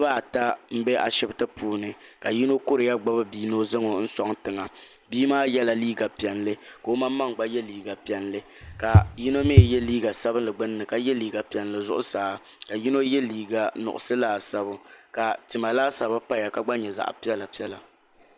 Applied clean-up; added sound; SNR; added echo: none; Walk, footsteps / Bird vocalization, bird call, bird song; -4 dB; none.